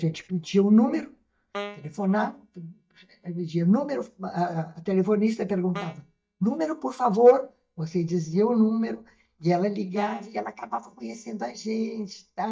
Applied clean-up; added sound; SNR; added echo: neural mask model DeepFilterNet 3.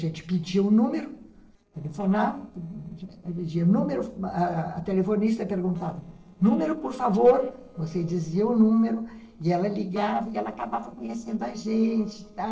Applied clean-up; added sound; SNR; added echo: neural separator model SepFormer DNS4.